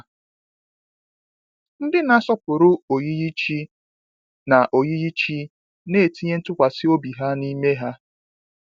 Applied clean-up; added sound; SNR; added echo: none; none; none; none.